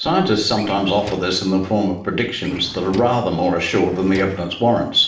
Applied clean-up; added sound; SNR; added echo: none; Drawer open or close; 17 dB; reverberation time 0.5 s.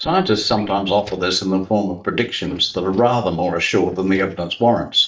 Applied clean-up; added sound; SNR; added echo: neural mask model DeepFilterNet 3.